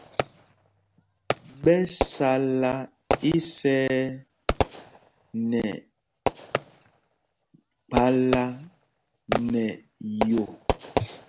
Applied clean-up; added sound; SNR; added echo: none; Fireworks; 5 dB; none.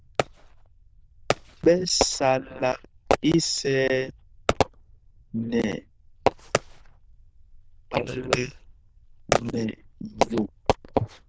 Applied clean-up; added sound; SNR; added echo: neural diffusion model UNIVERSE++.